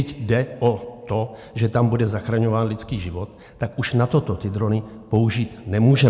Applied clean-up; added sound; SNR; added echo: none; none; none; none.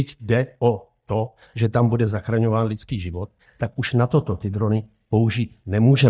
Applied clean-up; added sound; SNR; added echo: neural mask model DeepFilterNet 3.